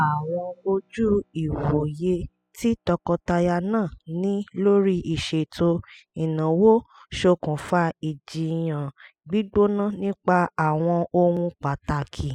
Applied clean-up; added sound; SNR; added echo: classical method spectral subtraction.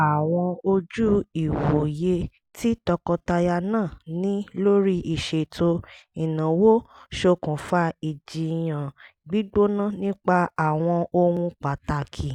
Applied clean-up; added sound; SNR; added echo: none; none; none; none.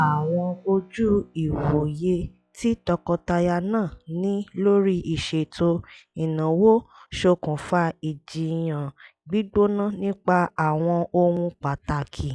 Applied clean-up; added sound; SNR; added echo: classical method log-MMSE.